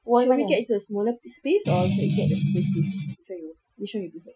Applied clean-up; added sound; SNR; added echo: classical method Wiener filter.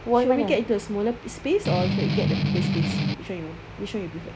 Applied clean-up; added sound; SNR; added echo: none; Strum; -3 dB; none.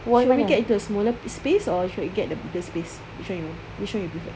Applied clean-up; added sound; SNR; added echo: none; none; none; none.